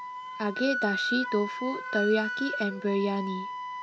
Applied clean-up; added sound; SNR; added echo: none; Wind instrument, woodwind instrument; 4 dB; none.